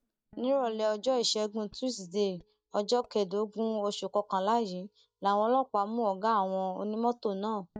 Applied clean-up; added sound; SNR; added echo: neural mask model DeepFilterNet 3.